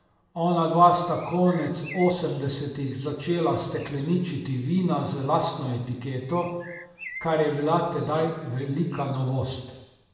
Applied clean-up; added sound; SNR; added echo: none; Bird; 20 dB; reverberation time 1.1 s.